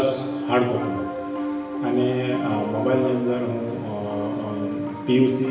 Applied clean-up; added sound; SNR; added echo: none; Piano; 5 dB; reverberation time 1.0 s.